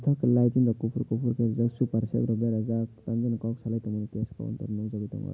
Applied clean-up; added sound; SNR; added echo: none; none; none; none.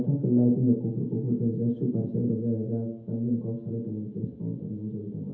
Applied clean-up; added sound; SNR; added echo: none; none; none; reverberation time 0.8 s.